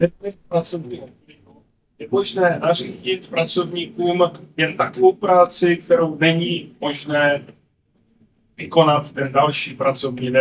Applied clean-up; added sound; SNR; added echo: neural mask model DeepFilterNet 3.